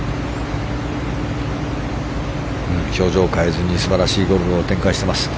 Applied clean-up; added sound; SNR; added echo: none; none; none; none.